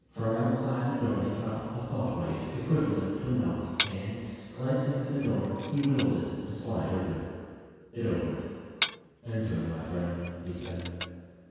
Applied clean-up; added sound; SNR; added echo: none; Glass; 5 dB; reverberation time 2.0 s.